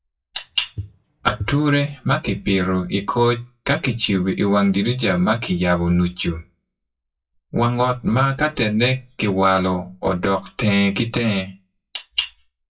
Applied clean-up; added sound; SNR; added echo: classical method WPE with log-MMSE.